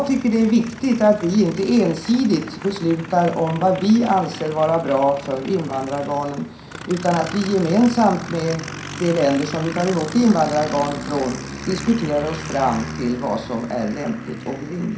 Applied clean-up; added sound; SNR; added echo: none; Aircraft; 13 dB; reverberation time 0.5 s.